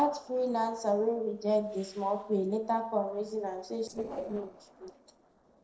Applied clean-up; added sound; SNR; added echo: neural separator model SepFormer DNS4.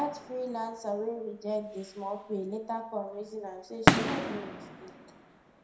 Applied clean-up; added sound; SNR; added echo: none; Fireworks; -3 dB; reverberation time 0.6 s.